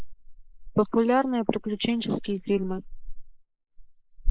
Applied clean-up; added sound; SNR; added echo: neural mask model Resemble Enhance denoiser.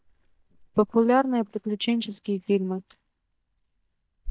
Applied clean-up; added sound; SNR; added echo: neural mask model DeepFilterNet 3.